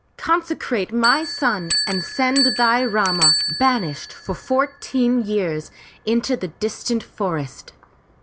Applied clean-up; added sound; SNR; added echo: none; Bell; 5 dB; none.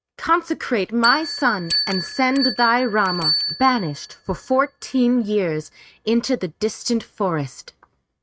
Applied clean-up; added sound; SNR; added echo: neural mask model RNNoise.